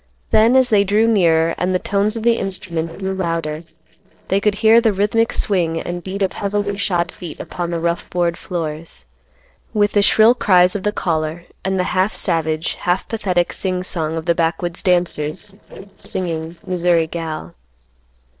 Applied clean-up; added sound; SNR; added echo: neural separator model SepFormer DNS4.